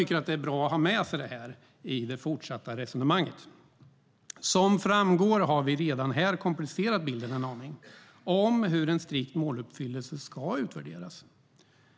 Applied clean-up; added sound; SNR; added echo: none; none; none; none.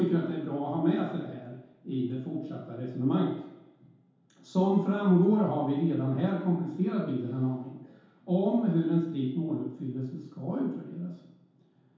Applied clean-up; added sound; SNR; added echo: none; none; none; reverberation time 0.8 s.